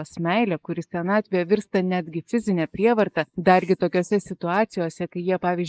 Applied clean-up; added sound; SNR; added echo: neural mask model Resemble Enhance denoiser.